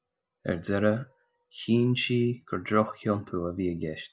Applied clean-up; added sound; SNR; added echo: none; none; none; none.